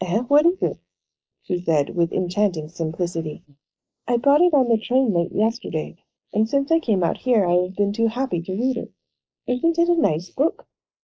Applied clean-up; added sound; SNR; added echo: neural mask model Resemble Enhance denoiser.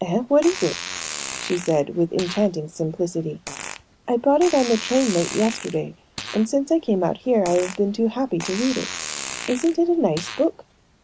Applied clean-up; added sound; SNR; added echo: none; Fart; 12 dB; none.